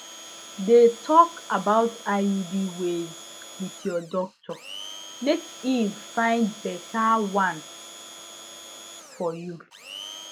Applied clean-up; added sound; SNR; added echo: none; Domestic sounds, home sounds; 17 dB; none.